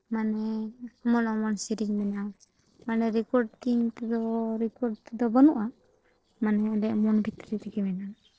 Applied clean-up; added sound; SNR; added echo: neural separator model SepFormer DNS4.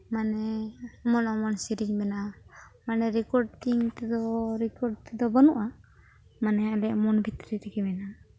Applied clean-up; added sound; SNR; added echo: none; none; none; none.